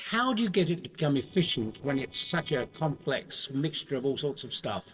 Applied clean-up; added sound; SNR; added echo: neural separator model SepFormer DNS4.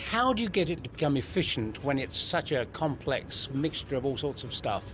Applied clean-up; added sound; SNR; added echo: none; none; none; none.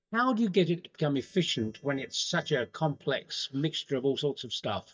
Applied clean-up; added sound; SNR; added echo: neural mask model DeepFilterNet 3.